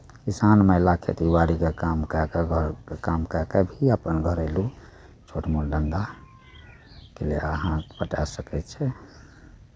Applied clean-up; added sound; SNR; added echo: none; none; none; none.